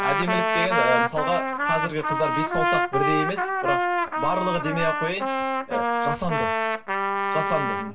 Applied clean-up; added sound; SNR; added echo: none; Trumpet; -3 dB; reverberation time 0.1 s.